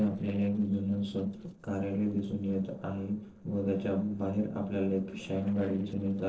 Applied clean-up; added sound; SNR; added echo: neural separator model SepFormer DNS4.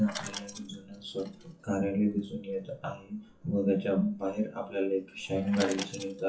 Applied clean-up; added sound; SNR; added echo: classical method WPE with log-MMSE.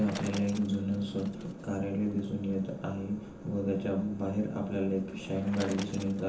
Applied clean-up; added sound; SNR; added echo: none; Bicycle; 18 dB; reverberation time 0.9 s.